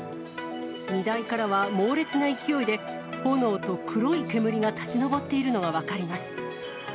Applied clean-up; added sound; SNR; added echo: none; none; none; none.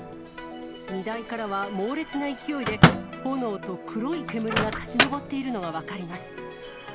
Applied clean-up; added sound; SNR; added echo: none; Microwave oven; -2 dB; none.